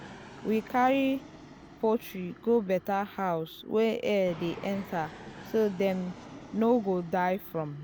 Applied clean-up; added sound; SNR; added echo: none; Fixed-wing aircraft, airplane; 18 dB; none.